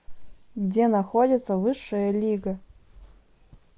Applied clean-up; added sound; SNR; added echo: none; none; none; none.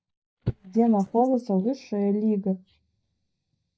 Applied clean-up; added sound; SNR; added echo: neural mask model DeepFilterNet 3.